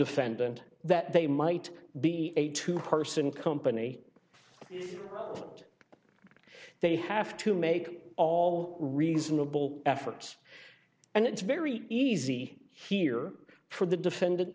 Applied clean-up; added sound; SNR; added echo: none; none; none; none.